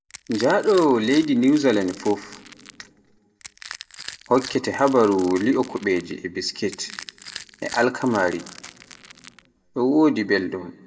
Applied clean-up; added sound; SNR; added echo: none; Crushing; 18 dB; reverberation time 1.1 s.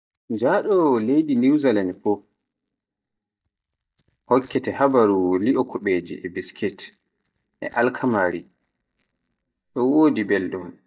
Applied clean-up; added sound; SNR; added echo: neural mask model DeepFilterNet 3.